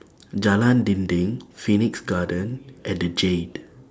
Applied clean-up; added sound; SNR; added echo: none; none; none; none.